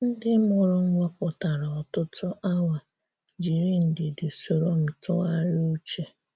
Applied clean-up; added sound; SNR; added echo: none; none; none; none.